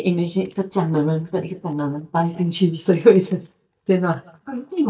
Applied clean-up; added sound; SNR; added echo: neural mask model DeepFilterNet 3.